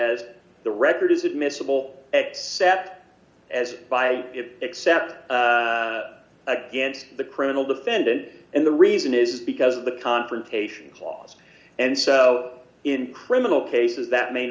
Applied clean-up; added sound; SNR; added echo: none; none; none; none.